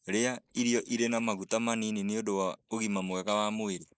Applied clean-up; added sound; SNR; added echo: neural mask model Resemble Enhance denoiser.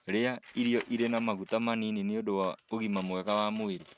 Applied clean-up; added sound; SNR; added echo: neural mask model RNNoise.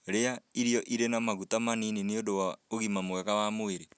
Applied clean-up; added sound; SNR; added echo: none; none; none; none.